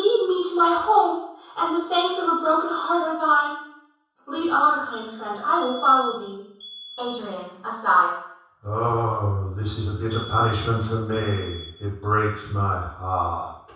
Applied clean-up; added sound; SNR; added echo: none; Alarm; 17 dB; reverberation time 0.7 s.